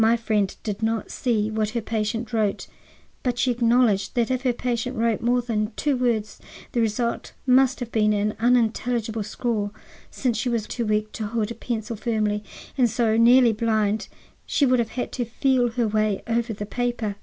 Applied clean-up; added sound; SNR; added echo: none; none; none; none.